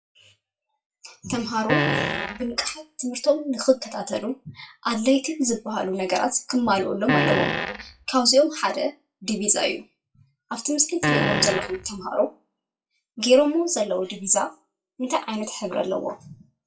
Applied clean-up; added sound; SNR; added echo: classical method WPE with log-MMSE.